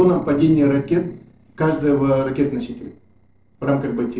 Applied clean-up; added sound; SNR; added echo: neural separator model SepFormer DNS4.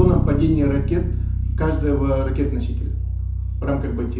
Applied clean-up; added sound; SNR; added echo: none; Bass guitar; -2 dB; reverberation time 0.9 s.